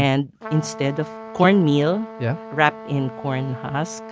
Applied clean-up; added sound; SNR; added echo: none; Trumpet; 14 dB; none.